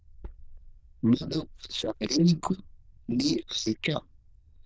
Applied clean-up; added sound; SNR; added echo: neural diffusion model UNIVERSE++.